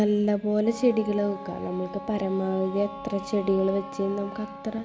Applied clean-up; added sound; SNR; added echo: none; Wind instrument, woodwind instrument; 14 dB; none.